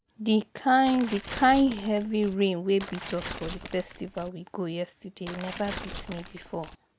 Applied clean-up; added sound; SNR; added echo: none; Tearing; 12 dB; none.